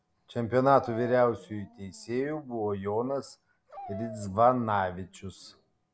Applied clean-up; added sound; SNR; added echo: none; Dog; 19 dB; none.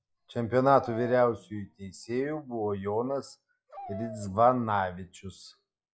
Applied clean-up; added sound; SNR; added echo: classical method log-MMSE.